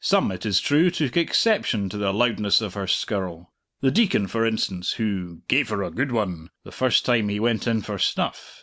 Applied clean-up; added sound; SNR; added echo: none; none; none; none.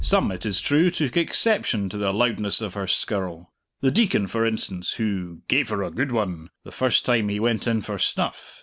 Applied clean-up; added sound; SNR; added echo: none; Bass drum; 19 dB; none.